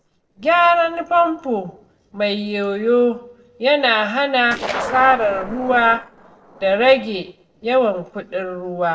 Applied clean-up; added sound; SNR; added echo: neural separator model SepFormer DNS4.